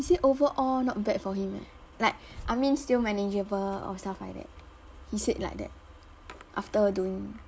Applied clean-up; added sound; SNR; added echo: none; none; none; none.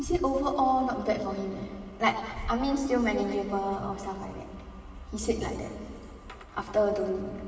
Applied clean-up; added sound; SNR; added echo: none; none; none; reverberation time 2.3 s.